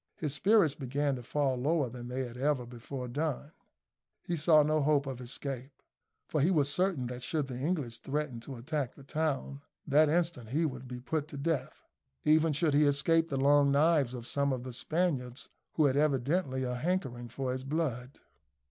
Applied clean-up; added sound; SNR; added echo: neural mask model Resemble Enhance denoiser.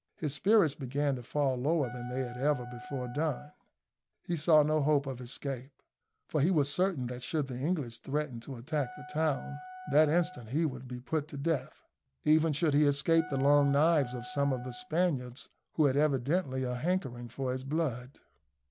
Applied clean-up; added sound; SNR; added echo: none; Wind instrument, woodwind instrument; 16 dB; none.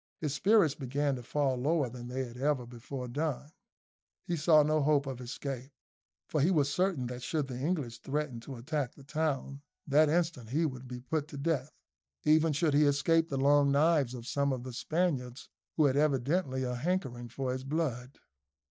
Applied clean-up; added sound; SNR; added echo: neural mask model DeepFilterNet 3.